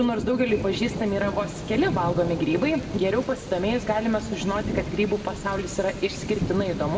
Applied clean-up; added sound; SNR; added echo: none; Thunder; 7 dB; reverberation time 1.2 s.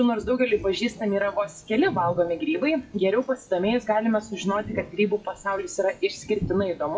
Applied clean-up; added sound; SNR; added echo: classical method WPE with log-MMSE.